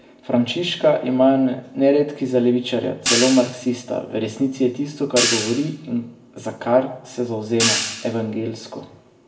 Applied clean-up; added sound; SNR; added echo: none; Hi-hat; 5 dB; reverberation time 0.6 s.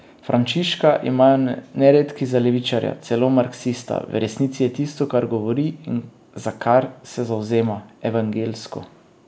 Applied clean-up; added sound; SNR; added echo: none; none; none; none.